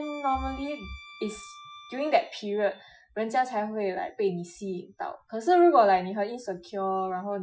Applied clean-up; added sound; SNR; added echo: classical method Wiener filter.